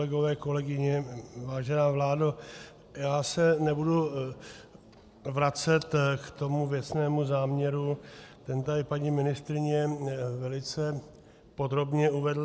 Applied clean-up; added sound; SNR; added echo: none; none; none; none.